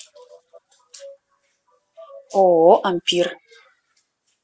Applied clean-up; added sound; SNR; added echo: none; none; none; none.